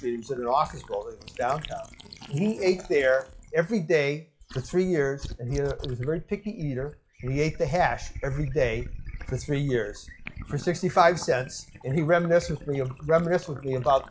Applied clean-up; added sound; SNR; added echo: classical method WPE with log-MMSE.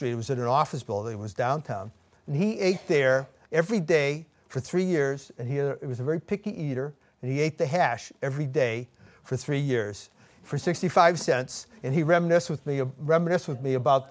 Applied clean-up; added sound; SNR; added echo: none; none; none; none.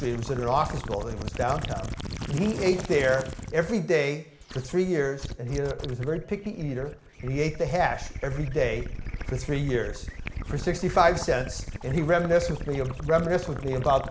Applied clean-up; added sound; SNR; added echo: none; Gurgling / Liquid; 9 dB; reverberation time 0.6 s.